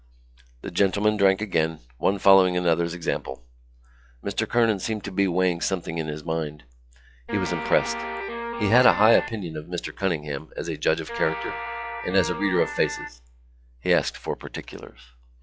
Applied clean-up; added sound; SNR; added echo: classical method log-MMSE.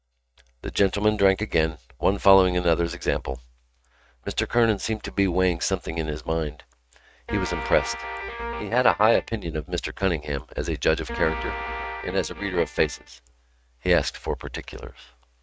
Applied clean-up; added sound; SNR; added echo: neural mask model RNNoise.